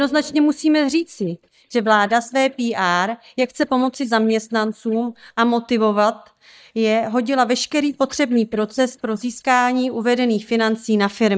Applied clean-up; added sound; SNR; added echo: neural mask model DeepFilterNet 3.